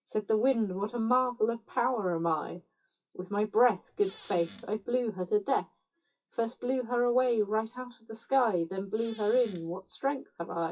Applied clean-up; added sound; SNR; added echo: classical method WPE with log-MMSE.